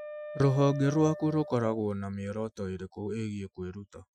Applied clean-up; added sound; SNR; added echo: classical method Wiener filter.